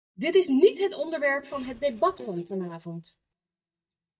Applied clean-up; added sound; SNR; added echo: neural mask model DeepFilterNet 3.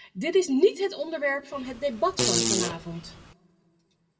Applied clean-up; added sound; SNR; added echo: none; Fart; 1 dB; reverberation time 0.9 s.